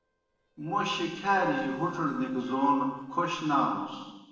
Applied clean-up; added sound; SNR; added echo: neural separator model SepFormer DNS4.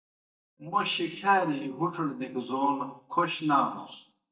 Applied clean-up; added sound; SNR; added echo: neural mask model DeepFilterNet 3.